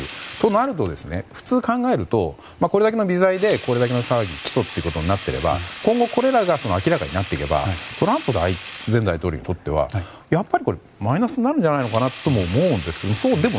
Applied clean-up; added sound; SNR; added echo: none; Sink (filling or washing); 17 dB; none.